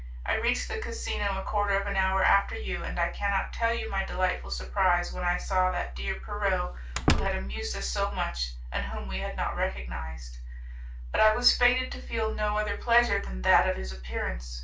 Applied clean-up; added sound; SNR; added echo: none; Slam; 3 dB; reverberation time 0.3 s.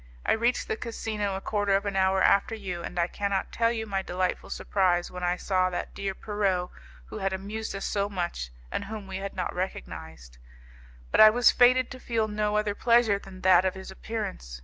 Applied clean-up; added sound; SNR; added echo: none; none; none; none.